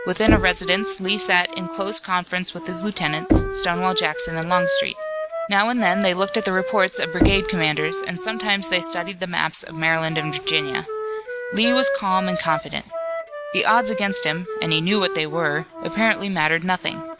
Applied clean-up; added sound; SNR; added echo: none; Wind instrument, woodwind instrument + Knock; 4 dB; none.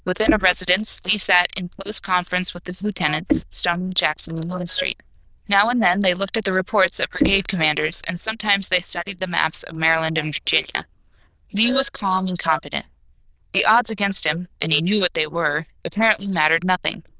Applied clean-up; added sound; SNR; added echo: neural diffusion model UNIVERSE++.